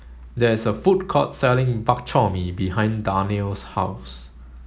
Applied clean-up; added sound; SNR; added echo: none; none; none; none.